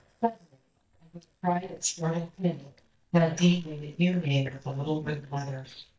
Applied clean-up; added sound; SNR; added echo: neural mask model DeepFilterNet 3.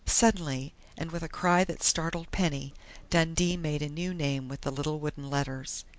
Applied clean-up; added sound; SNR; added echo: none; none; none; none.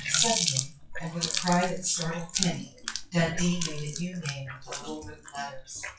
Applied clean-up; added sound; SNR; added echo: classical method WPE with log-MMSE.